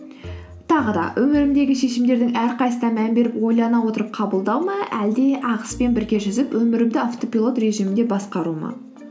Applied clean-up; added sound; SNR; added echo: none; none; none; none.